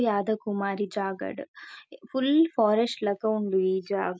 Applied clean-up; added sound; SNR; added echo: none; none; none; none.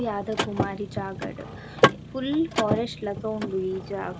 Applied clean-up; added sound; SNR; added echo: none; Mechanisms / Car; -1 dB; none.